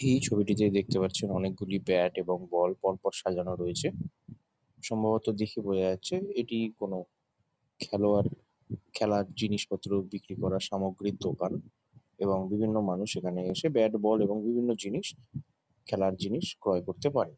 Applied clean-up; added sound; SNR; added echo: none; none; none; none.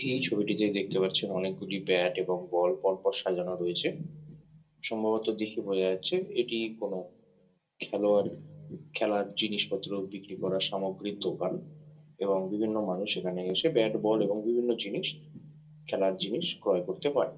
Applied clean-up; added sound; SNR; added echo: none; none; none; reverberation time 0.2 s.